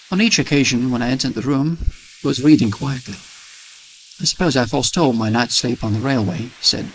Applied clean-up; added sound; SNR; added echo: neural mask model Resemble Enhance denoiser.